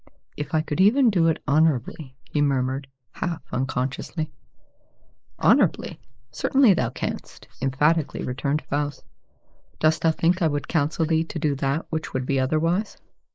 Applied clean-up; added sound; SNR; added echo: neural mask model Resemble Enhance denoiser.